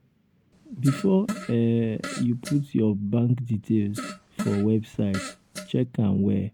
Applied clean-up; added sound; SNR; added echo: none; Fart; 12 dB; none.